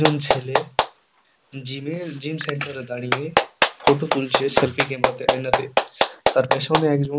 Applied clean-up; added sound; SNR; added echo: none; Clapping; -1 dB; none.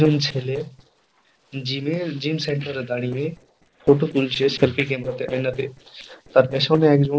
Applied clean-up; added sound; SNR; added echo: neural separator model SepFormer DNS4.